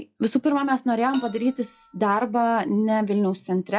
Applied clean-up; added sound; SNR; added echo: classical method log-MMSE.